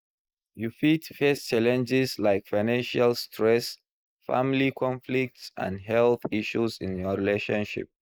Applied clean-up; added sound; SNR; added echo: neural mask model Resemble Enhance denoiser.